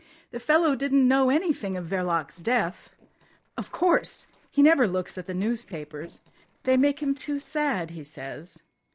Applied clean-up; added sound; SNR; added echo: neural separator model SepFormer DNS4.